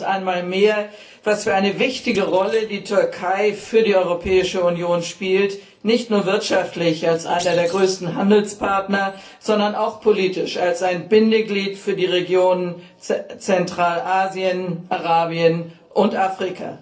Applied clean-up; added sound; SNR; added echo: neural separator model SepFormer DNS4.